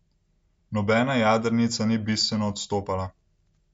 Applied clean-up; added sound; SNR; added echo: none; none; none; none.